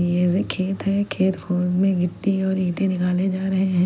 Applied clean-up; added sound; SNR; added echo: none; none; none; none.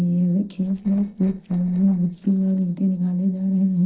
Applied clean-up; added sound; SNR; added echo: neural separator model SepFormer DNS4.